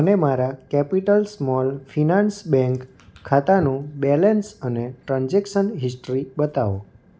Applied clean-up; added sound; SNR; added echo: none; none; none; none.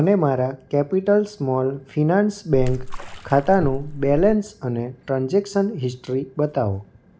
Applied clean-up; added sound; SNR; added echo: none; Splash, splatter; 6 dB; none.